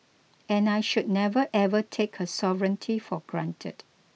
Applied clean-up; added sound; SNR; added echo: none; none; none; none.